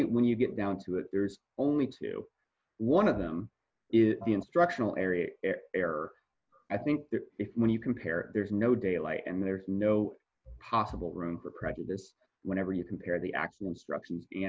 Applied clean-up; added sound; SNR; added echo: none; none; none; none.